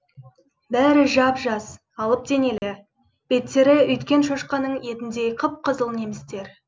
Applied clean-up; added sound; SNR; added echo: none; none; none; none.